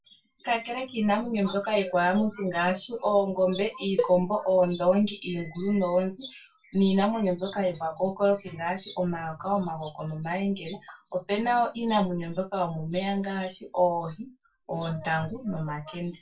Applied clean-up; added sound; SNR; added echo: none; Cowbell; 7 dB; reverberation time 0.2 s.